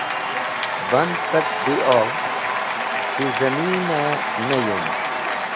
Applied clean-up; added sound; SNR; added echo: none; Applause / Cheering; -1 dB; none.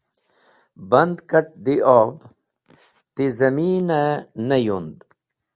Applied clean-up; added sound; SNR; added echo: none; none; none; none.